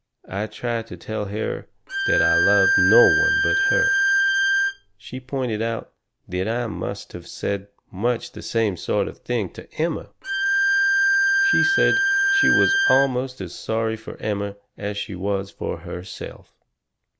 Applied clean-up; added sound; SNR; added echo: none; Bowed string instrument; -5 dB; none.